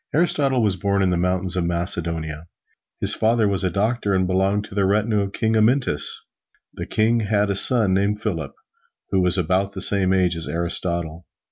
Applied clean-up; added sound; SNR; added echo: none; none; none; none.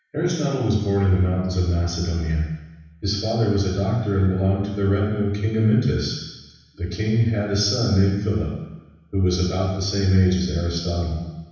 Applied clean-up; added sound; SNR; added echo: none; none; none; reverberation time 1.1 s.